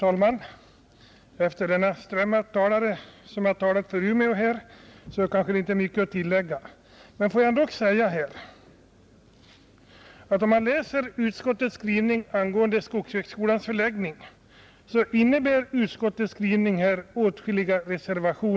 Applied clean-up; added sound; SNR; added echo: none; none; none; none.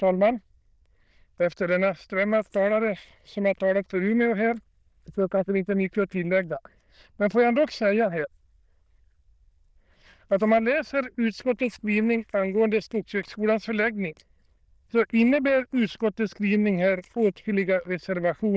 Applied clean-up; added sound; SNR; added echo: neural diffusion model UNIVERSE++.